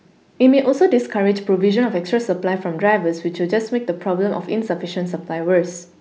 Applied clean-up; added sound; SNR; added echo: none; none; none; none.